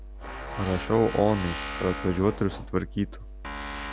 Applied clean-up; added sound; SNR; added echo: none; Tools; 8 dB; none.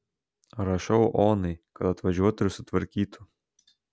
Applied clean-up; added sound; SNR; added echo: none; none; none; none.